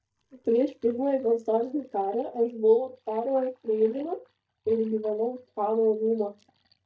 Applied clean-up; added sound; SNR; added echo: neural mask model DeepFilterNet 3.